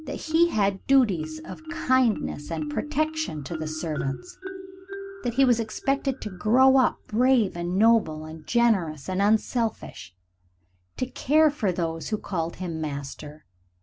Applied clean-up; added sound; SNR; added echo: none; Marimba, xylophone; 15 dB; none.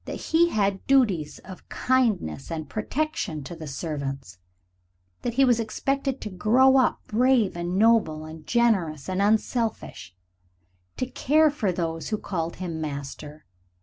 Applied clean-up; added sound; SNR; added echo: none; none; none; none.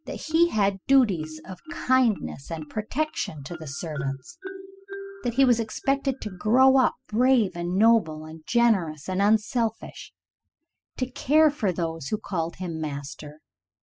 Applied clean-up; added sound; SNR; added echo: classical method spectral subtraction.